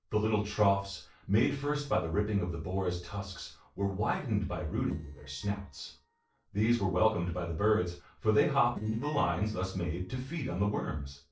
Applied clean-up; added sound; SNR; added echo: neural separator model SepFormer DNS4.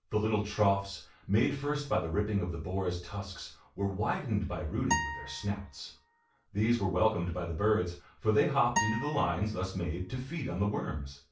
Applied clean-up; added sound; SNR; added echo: none; Acoustic guitar; 6 dB; reverberation time 0.3 s.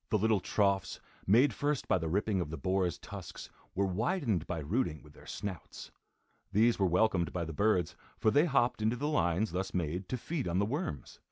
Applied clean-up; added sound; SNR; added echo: none; none; none; none.